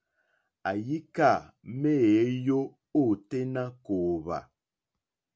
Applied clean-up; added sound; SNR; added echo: none; none; none; none.